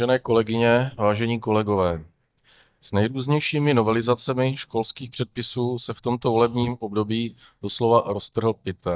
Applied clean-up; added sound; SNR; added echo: neural mask model DeepFilterNet 3.